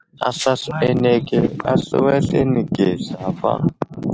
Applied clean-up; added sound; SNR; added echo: neural mask model RNNoise.